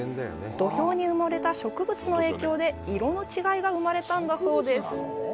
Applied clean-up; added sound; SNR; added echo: none; none; none; none.